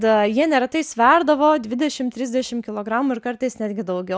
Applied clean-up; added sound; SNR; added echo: none; none; none; none.